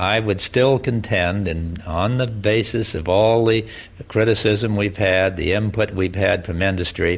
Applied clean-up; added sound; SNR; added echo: none; none; none; none.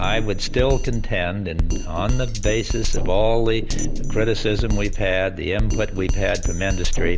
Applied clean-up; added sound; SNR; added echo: none; Drum kit; -2 dB; none.